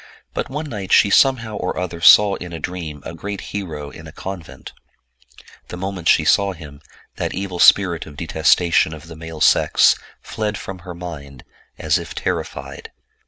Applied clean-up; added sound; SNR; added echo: none; none; none; none.